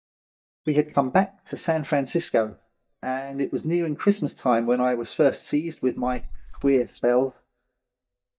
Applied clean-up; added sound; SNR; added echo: neural mask model DeepFilterNet 3.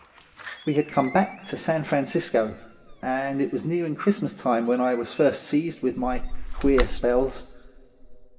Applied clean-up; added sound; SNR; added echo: none; Slam; 9 dB; reverberation time 2.4 s.